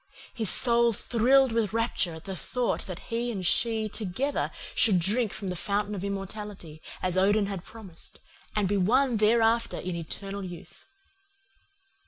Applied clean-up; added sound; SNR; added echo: none; none; none; none.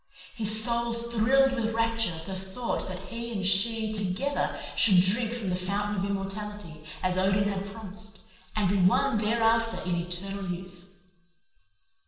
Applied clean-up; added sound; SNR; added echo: neural separator model SepFormer DNS4.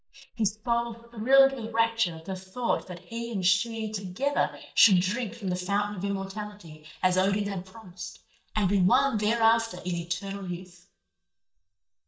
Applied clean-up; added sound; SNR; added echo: neural mask model DeepFilterNet 3.